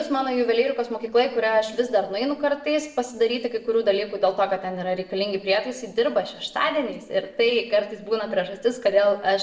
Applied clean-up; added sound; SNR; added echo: neural separator model SepFormer DNS4.